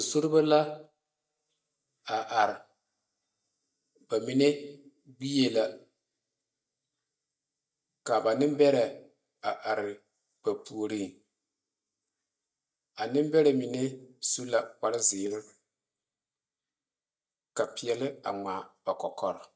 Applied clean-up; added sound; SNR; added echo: neural mask model DeepFilterNet 3.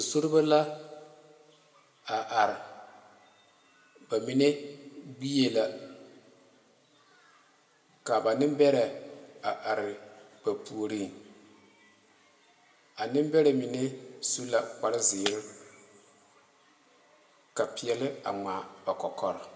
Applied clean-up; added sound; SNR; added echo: none; Shatter; 14 dB; reverberation time 1.4 s.